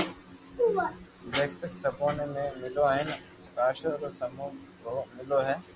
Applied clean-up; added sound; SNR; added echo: none; none; none; none.